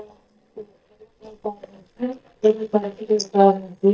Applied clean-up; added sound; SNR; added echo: neural mask model DeepFilterNet 3.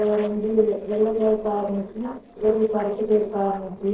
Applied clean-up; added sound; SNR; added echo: neural separator model SepFormer DNS4.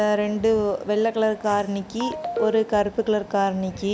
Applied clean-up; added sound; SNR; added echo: none; none; none; none.